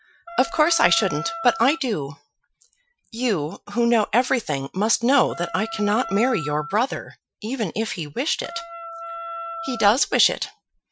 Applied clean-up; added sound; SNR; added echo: classical method Wiener filter.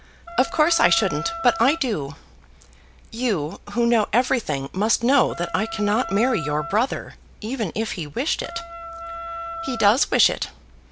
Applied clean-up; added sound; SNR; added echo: none; Wind instrument, woodwind instrument; 10 dB; none.